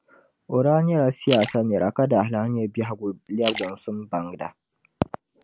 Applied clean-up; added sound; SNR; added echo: none; Splash, splatter; 11 dB; none.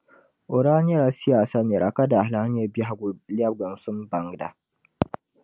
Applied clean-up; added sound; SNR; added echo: none; none; none; none.